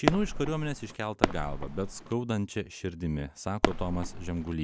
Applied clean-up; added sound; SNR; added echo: none; Fireworks; -1 dB; none.